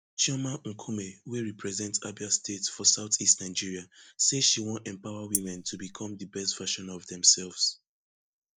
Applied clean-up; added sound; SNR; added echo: neural mask model DeepFilterNet 3.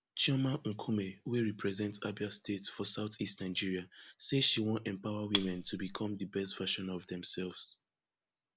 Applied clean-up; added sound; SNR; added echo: none; Cutlery, silverware; -1 dB; none.